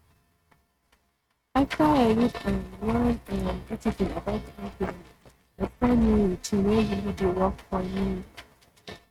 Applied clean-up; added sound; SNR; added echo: neural mask model RNNoise.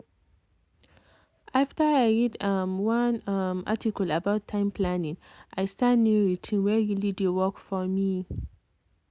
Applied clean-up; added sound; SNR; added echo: none; none; none; none.